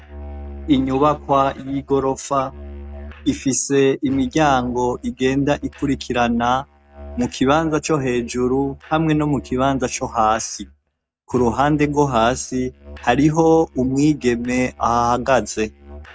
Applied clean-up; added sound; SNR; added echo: neural mask model RNNoise.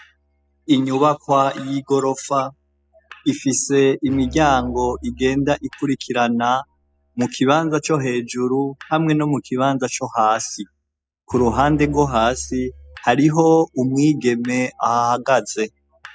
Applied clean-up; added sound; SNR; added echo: classical method spectral subtraction.